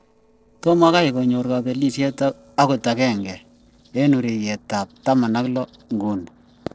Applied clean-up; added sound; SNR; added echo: neural separator model SepFormer DNS4.